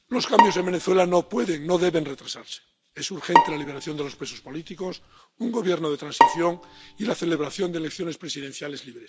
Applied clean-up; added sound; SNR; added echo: none; Bowed string instrument; -1 dB; none.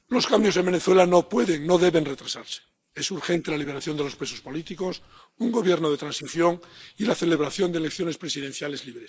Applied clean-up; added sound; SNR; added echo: neural mask model Resemble Enhance denoiser.